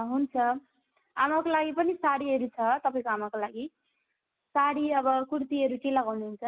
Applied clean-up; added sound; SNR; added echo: none; none; none; none.